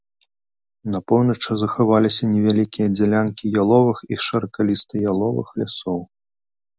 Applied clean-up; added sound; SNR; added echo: none; none; none; none.